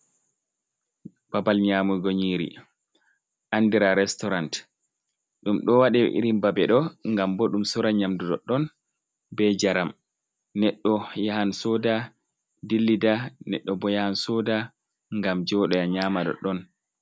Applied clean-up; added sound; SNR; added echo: none; none; none; none.